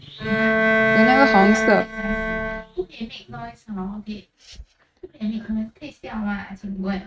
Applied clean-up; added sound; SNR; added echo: neural mask model RNNoise.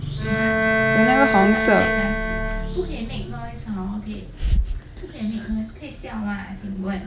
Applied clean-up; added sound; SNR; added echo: none; Bowed string instrument; -1 dB; none.